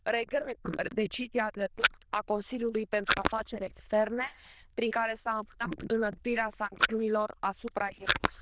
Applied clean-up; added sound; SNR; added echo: neural diffusion model UNIVERSE++.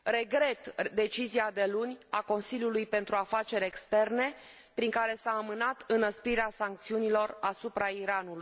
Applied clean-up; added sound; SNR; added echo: none; none; none; none.